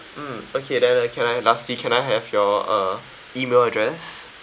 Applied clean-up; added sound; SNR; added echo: none; none; none; none.